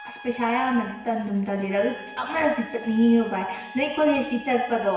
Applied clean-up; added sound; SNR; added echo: none; Trumpet; 17 dB; reverberation time 1.0 s.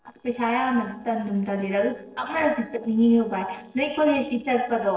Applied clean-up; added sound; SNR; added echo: neural separator model SepFormer DNS4.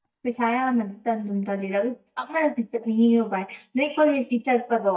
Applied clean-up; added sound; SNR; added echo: neural mask model DeepFilterNet 3.